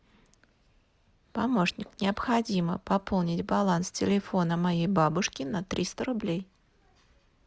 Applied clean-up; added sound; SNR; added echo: none; none; none; none.